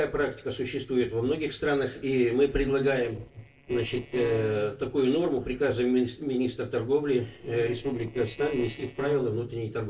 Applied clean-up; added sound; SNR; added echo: neural separator model SepFormer DNS4.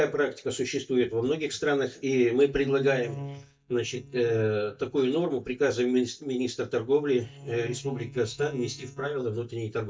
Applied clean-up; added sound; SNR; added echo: neural mask model DeepFilterNet 3.